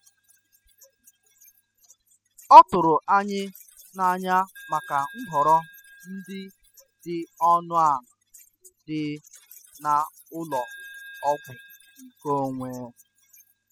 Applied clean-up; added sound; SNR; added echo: classical method spectral subtraction.